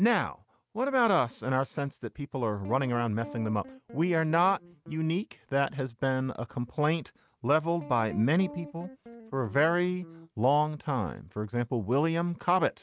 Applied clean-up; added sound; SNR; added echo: neural mask model RNNoise.